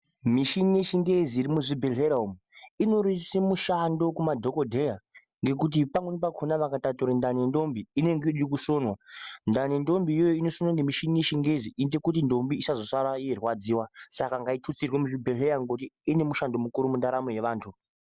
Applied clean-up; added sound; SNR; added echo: none; none; none; none.